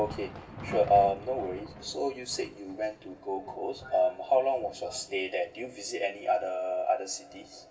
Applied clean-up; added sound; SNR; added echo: none; Thunder; 17 dB; reverberation time 0.2 s.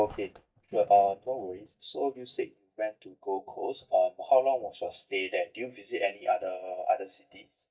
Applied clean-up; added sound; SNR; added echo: neural mask model DeepFilterNet 3.